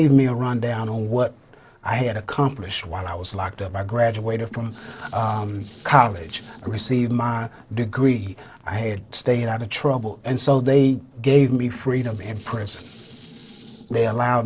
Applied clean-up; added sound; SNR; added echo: neural separator model SepFormer DNS4.